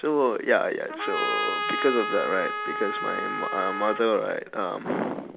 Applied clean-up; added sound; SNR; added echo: none; Trumpet; 3 dB; none.